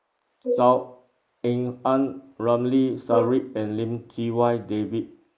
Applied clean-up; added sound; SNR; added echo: neural mask model Resemble Enhance denoiser.